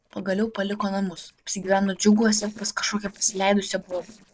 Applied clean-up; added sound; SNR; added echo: neural separator model SepFormer DNS4.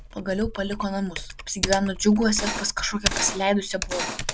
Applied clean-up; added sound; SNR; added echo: none; Cutlery, silverware + Typing; 6 dB; none.